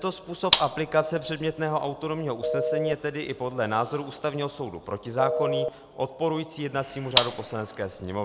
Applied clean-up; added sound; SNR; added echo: none; Telephone + Gunshot, gunfire; 0 dB; none.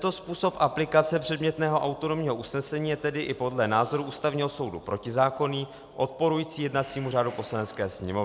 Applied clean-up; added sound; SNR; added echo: none; none; none; none.